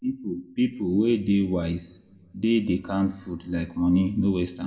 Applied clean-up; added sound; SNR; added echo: none; none; none; reverberation time 0.6 s.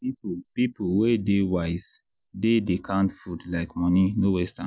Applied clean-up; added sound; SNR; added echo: none; none; none; none.